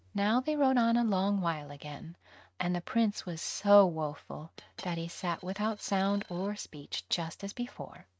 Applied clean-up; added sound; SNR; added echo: neural mask model RNNoise.